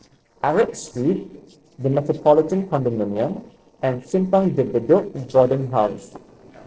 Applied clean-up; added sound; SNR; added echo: neural separator model SepFormer DNS4.